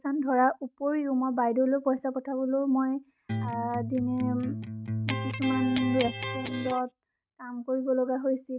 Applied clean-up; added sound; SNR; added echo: neural mask model RNNoise.